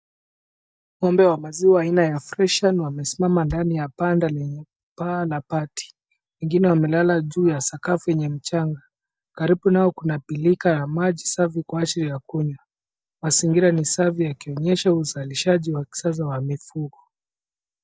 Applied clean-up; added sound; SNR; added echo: neural mask model DeepFilterNet 3.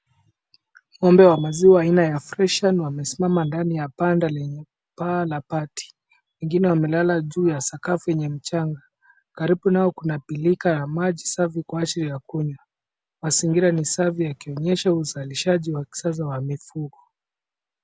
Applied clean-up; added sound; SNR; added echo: none; none; none; none.